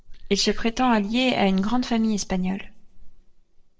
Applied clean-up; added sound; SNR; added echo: neural separator model SepFormer DNS4.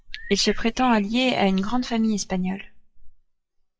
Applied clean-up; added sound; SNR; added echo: classical method WPE with log-MMSE.